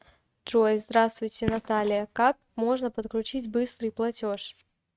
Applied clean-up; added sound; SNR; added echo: neural mask model RNNoise.